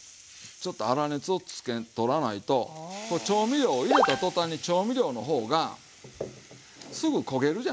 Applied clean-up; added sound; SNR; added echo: none; none; none; none.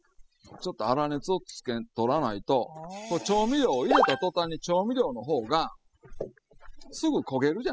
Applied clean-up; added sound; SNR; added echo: classical method spectral subtraction.